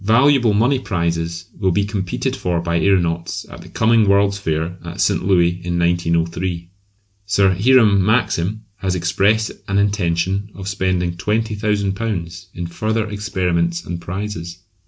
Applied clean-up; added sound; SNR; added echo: none; none; none; none.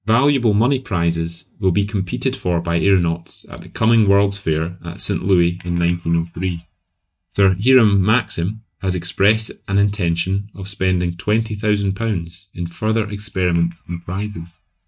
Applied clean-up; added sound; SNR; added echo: neural mask model DeepFilterNet 3.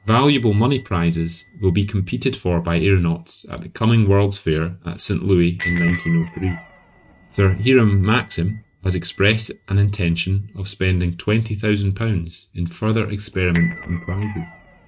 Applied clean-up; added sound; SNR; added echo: neural mask model RNNoise.